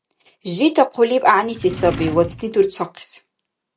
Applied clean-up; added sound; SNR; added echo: none; Drawer open or close; 12 dB; none.